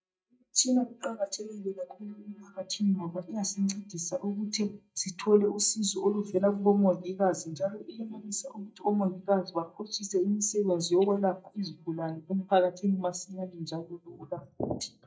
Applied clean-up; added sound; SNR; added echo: neural mask model DeepFilterNet 3.